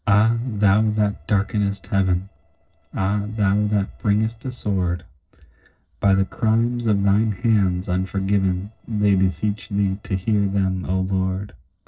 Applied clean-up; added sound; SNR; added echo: neural separator model SepFormer DNS4.